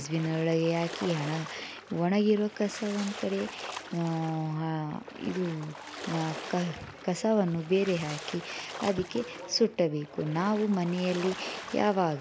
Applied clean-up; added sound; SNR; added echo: none; Splash, splatter; 13 dB; none.